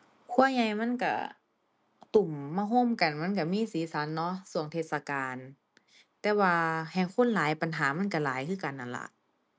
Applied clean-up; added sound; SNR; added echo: none; none; none; none.